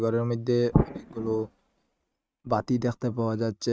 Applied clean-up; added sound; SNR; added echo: neural mask model RNNoise.